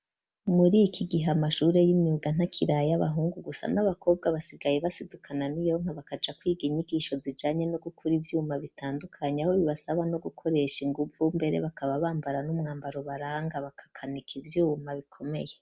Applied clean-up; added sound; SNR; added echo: none; none; none; none.